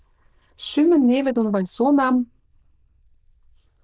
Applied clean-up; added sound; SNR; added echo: neural diffusion model UNIVERSE++.